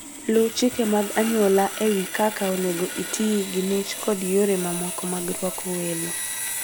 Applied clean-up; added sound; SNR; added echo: none; Sawing; 8 dB; none.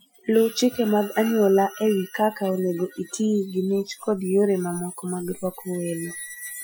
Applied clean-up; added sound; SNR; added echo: classical method Wiener filter.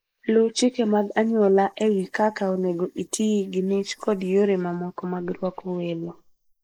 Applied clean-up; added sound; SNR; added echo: neural mask model Resemble Enhance denoiser.